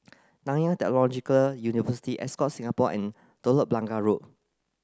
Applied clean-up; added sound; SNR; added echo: none; none; none; none.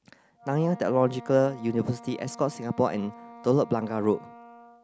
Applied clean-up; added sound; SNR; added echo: none; Wind instrument, woodwind instrument; 19 dB; none.